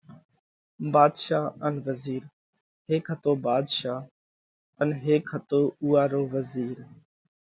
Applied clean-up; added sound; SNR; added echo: none; none; none; none.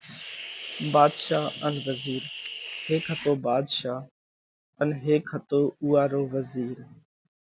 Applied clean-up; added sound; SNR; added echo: none; Hiss; 11 dB; none.